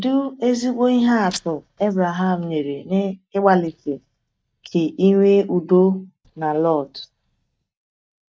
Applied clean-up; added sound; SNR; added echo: neural mask model DeepFilterNet 3.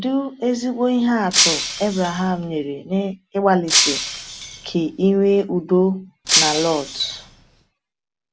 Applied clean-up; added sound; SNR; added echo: none; Shatter; 1 dB; none.